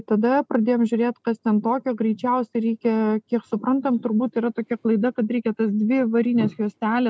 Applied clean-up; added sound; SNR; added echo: none; none; none; none.